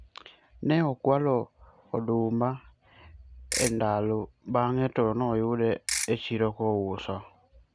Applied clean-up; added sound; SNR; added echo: none; Ratchet, pawl / Percussion; 1 dB; none.